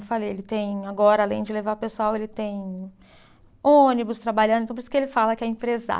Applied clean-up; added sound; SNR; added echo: none; none; none; none.